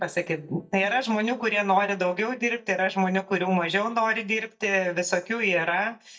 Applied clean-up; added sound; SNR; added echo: neural mask model DeepFilterNet 3.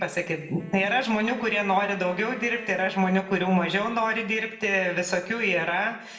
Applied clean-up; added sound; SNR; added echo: none; Wind instrument, woodwind instrument; 19 dB; reverberation time 0.7 s.